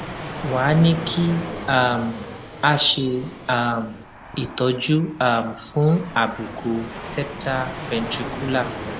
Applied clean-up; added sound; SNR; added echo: none; Fixed-wing aircraft, airplane; 11 dB; none.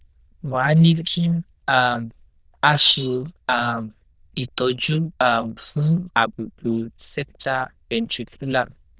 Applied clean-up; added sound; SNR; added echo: neural diffusion model UNIVERSE++.